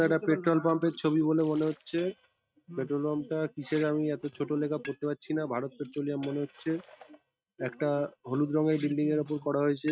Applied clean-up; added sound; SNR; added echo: neural mask model RNNoise.